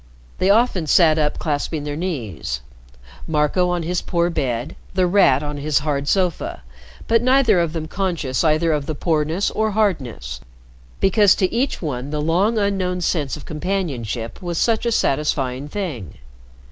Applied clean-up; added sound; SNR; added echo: none; none; none; none.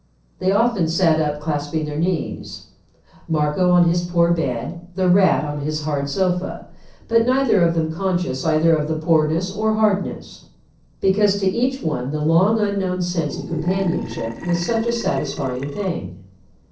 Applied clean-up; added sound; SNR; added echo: neural separator model SepFormer DNS4.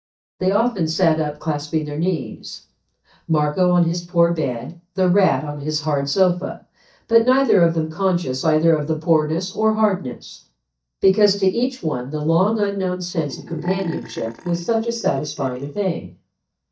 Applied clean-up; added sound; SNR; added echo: neural mask model DeepFilterNet 3.